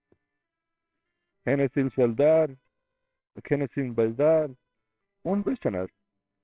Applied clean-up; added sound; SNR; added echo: neural separator model SepFormer WHAMR!.